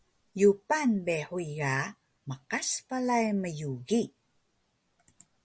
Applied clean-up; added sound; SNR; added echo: none; none; none; none.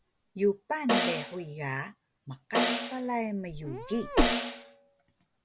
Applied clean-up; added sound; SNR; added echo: none; Meow + Snare drum; -3 dB; none.